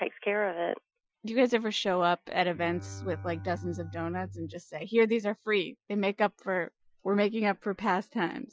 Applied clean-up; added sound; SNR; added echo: classical method Wiener filter.